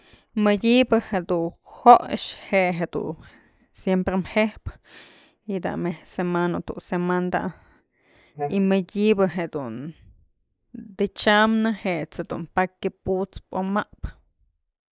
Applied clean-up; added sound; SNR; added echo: neural mask model Resemble Enhance denoiser.